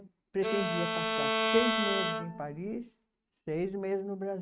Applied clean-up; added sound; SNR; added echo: neural mask model RNNoise.